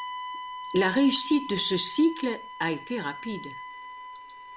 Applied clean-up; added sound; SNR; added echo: none; Bowed string instrument; 11 dB; none.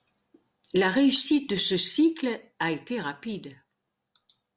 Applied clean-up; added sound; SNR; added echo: none; none; none; none.